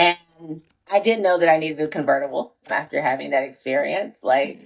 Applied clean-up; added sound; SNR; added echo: neural mask model DeepFilterNet 3.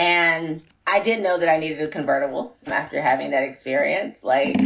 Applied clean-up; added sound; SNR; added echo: none; Scissors; 11 dB; reverberation time 0.2 s.